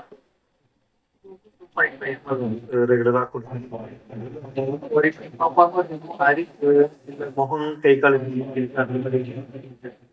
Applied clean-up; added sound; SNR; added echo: neural mask model DeepFilterNet 3.